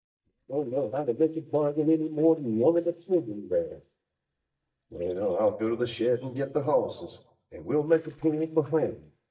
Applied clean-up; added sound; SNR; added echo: neural mask model DeepFilterNet 3.